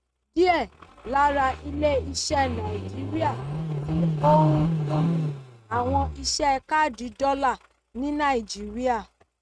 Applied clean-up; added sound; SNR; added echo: neural mask model RNNoise.